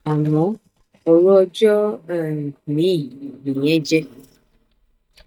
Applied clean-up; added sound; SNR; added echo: neural mask model DeepFilterNet 3.